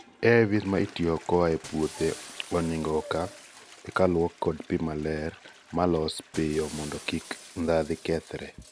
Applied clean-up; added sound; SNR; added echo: none; Toilet flush + Shatter; 18 dB; none.